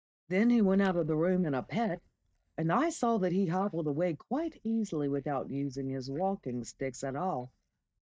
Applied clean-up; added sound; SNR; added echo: neural mask model DeepFilterNet 3.